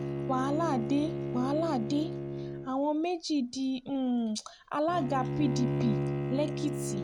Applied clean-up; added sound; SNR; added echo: none; Bowed string instrument; 3 dB; none.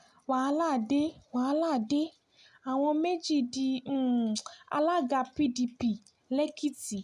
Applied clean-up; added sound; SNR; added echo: none; none; none; none.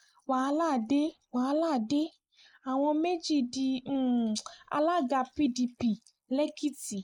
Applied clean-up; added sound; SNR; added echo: neural mask model Resemble Enhance denoiser.